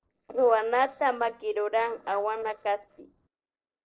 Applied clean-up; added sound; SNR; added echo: neural separator model SepFormer DNS4.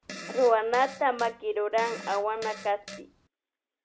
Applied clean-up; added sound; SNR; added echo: none; Fart; 15 dB; none.